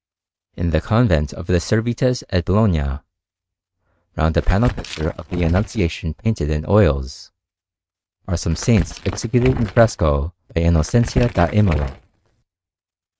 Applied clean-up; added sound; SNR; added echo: neural mask model RNNoise.